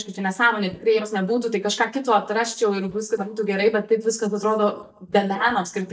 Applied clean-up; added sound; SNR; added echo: neural mask model DeepFilterNet 3.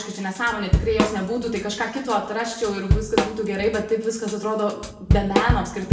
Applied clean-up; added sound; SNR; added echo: none; Drum / Drum kit; 0 dB; reverberation time 0.9 s.